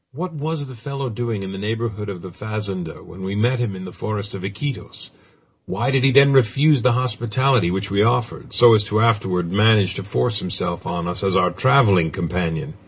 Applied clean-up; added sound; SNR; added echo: none; none; none; none.